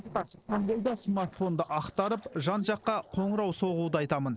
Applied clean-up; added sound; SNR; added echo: neural separator model SepFormer DNS4.